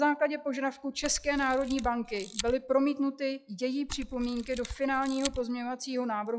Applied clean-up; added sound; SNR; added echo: classical method log-MMSE.